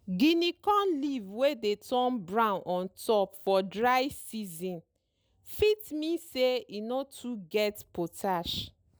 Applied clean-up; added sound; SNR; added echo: none; none; none; none.